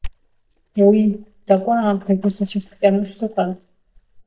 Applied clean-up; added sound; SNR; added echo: neural mask model DeepFilterNet 3.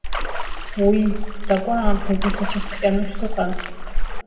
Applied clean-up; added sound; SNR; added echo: none; Splash, splatter; -2 dB; reverberation time 2.2 s.